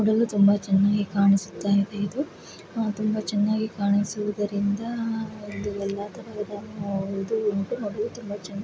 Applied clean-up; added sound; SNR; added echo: none; none; none; none.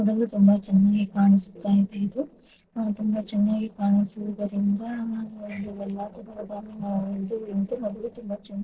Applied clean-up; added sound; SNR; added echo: neural separator model SepFormer DNS4.